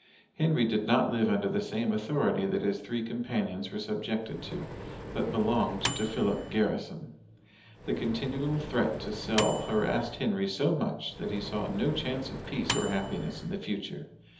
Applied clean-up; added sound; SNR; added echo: none; Microwave oven; 8 dB; reverberation time 1.2 s.